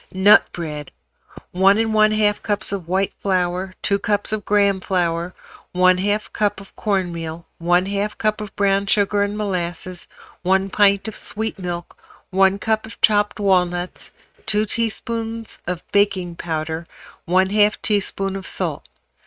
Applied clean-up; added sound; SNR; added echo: neural mask model RNNoise.